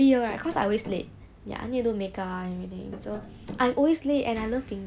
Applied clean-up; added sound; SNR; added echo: none; Tap; 15 dB; none.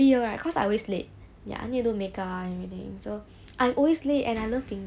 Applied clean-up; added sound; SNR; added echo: none; none; none; none.